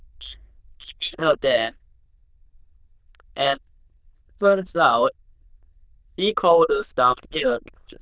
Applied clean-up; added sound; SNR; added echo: neural diffusion model UNIVERSE++.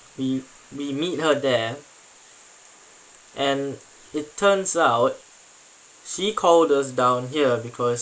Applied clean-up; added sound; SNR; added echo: neural mask model Resemble Enhance denoiser.